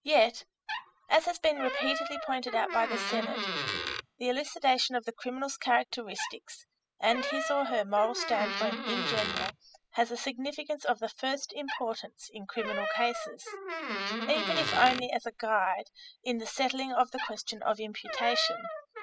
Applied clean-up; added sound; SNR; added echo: classical method spectral subtraction.